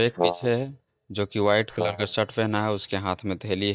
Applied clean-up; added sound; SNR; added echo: neural mask model DeepFilterNet 3.